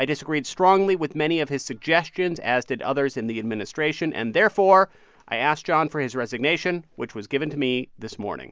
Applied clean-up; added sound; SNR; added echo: none; none; none; none.